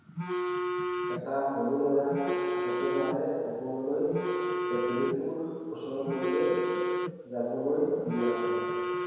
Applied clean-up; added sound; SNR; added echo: none; Telephone; 2 dB; reverberation time 1.9 s.